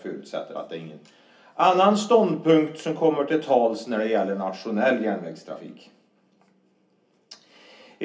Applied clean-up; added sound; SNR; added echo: none; none; none; reverberation time 0.3 s.